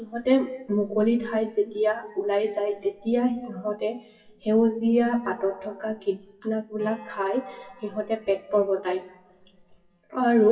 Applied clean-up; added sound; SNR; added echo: classical method WPE with log-MMSE.